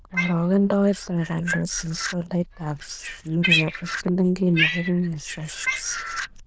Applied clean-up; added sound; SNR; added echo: neural diffusion model UNIVERSE++.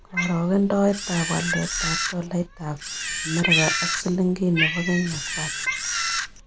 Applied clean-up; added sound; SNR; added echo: none; Cat + Camera; 2 dB; none.